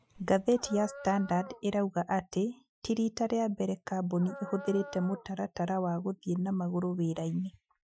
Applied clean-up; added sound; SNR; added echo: classical method Wiener filter.